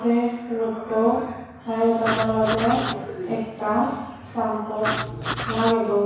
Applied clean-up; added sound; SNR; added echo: none; Writing; 3 dB; reverberation time 1.1 s.